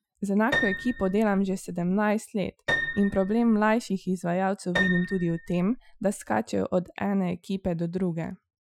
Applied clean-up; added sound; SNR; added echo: classical method Wiener filter.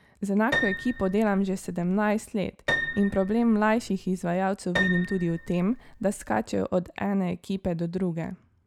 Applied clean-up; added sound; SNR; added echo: none; Piano; 7 dB; none.